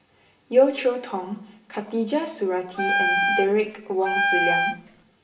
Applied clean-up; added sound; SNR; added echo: none; Wind instrument, woodwind instrument; -1 dB; reverberation time 0.7 s.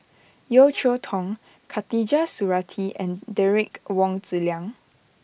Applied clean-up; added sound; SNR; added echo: none; none; none; none.